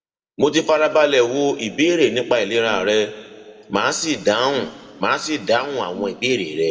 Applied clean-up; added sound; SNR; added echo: neural separator model SepFormer DNS4.